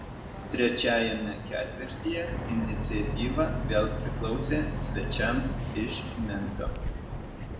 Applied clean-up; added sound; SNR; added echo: none; Boat, Water vehicle; 2 dB; reverberation time 0.8 s.